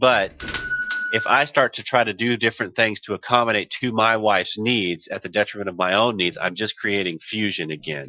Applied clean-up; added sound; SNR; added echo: classical method Wiener filter.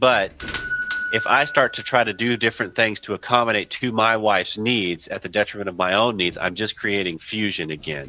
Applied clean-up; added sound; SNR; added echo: none; Doorbell; 13 dB; none.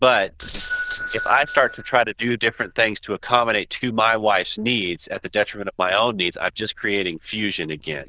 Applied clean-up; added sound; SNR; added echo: neural diffusion model UNIVERSE++.